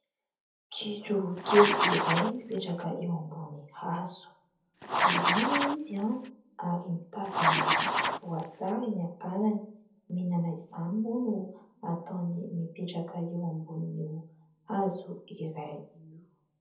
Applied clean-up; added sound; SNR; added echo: none; Writing; -4 dB; reverberation time 0.6 s.